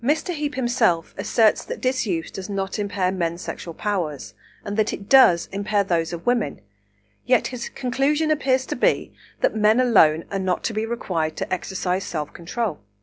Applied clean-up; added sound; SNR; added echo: none; none; none; none.